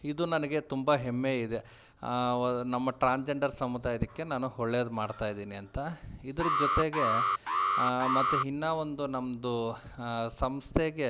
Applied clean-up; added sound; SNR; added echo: none; Alarm; -1 dB; none.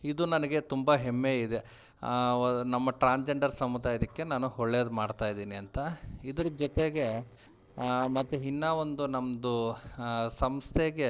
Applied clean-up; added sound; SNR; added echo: neural separator model SepFormer DNS4.